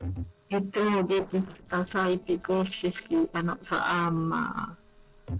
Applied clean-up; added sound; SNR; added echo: neural separator model SepFormer DNS4.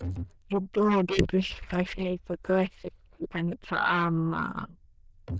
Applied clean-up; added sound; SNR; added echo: neural diffusion model UNIVERSE++.